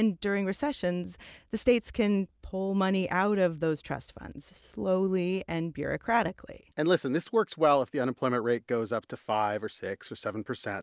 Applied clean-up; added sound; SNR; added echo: none; none; none; none.